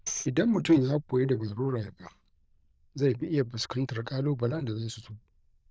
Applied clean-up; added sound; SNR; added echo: neural diffusion model UNIVERSE++.